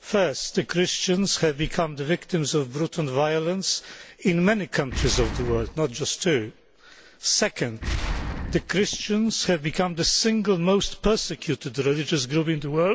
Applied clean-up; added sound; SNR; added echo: none; Boom; 8 dB; none.